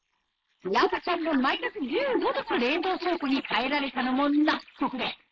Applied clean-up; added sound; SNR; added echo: neural mask model Resemble Enhance denoiser.